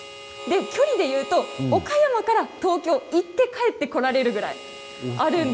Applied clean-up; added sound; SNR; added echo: none; Harmonica; 16 dB; none.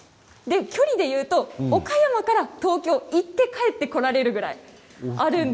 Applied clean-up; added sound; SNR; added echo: none; none; none; none.